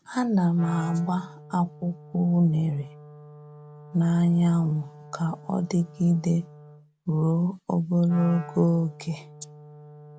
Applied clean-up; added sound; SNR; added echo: none; Wind instrument, woodwind instrument; 19 dB; none.